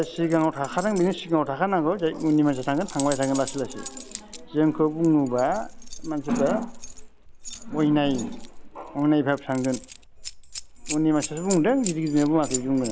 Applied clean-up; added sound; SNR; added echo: none; Keys jangling; 13 dB; none.